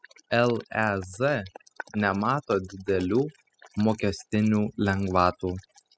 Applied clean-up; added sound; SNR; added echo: classical method spectral subtraction.